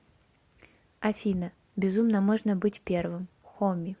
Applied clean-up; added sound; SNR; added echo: none; none; none; none.